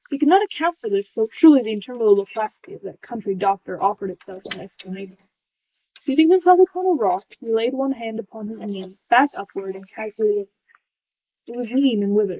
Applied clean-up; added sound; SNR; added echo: neural mask model Resemble Enhance denoiser.